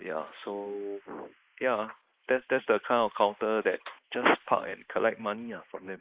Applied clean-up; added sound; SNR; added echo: neural mask model Resemble Enhance denoiser.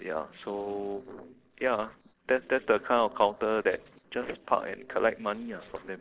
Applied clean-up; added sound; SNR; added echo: neural separator model SepFormer DNS4.